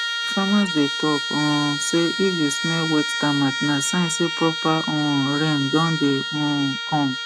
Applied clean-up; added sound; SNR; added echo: none; Trumpet; 4 dB; none.